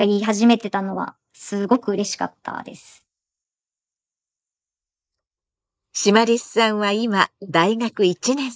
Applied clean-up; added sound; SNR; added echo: neural mask model Resemble Enhance denoiser.